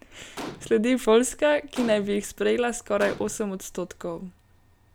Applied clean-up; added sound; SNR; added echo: none; Gunshot, gunfire; 16 dB; none.